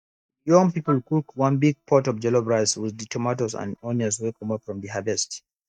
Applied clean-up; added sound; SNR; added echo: neural mask model DeepFilterNet 3.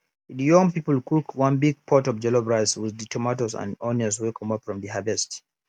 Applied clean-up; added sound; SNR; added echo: none; none; none; none.